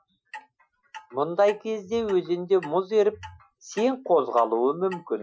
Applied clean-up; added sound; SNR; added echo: classical method Wiener filter.